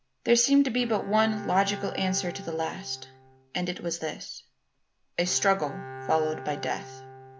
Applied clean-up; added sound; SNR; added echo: none; Bowed string instrument; 14 dB; none.